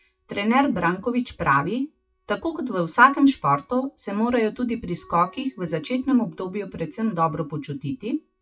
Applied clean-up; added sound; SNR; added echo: classical method WPE with log-MMSE.